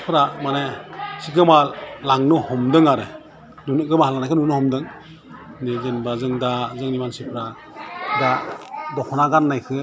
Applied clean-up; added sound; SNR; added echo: none; none; none; none.